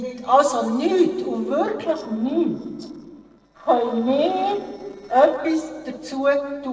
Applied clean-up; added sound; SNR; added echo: neural separator model SepFormer DNS4.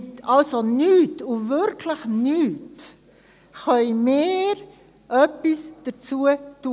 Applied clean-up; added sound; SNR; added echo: none; none; none; none.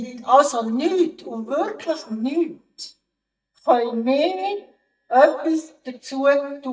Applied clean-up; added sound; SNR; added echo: neural mask model DeepFilterNet 3.